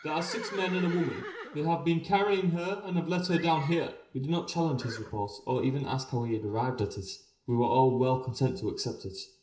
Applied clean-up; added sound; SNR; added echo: none; Livestock, farm animals, working animals; 17 dB; reverberation time 0.5 s.